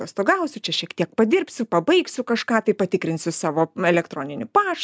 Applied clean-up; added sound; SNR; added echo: none; none; none; none.